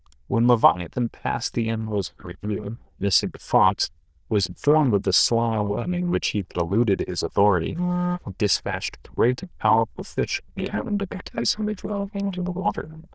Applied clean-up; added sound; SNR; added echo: neural diffusion model UNIVERSE++.